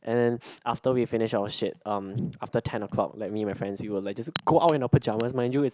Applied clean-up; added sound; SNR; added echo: none; none; none; none.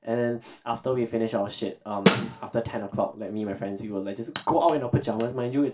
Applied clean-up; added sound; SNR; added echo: none; Snare drum; -1 dB; reverberation time 0.2 s.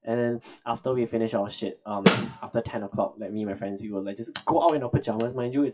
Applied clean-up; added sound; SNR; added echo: classical method WPE with log-MMSE.